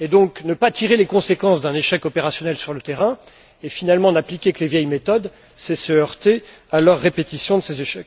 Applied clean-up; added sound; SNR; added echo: none; Tambourine; 7 dB; none.